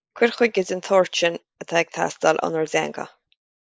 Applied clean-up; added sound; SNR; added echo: neural mask model Resemble Enhance denoiser.